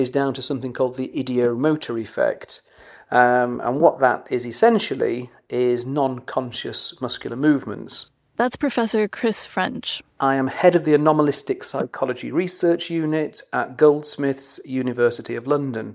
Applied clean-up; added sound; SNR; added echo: neural mask model DeepFilterNet 3.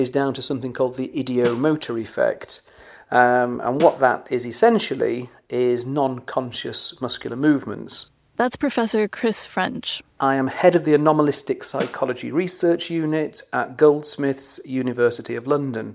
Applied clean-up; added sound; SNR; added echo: none; Snare drum; 16 dB; none.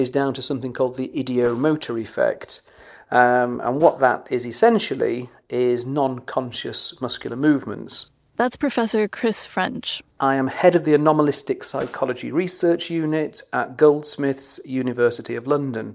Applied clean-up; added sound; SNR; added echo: neural separator model SepFormer DNS4.